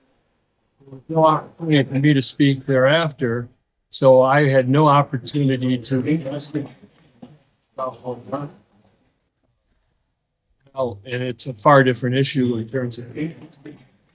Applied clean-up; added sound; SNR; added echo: neural mask model DeepFilterNet 3.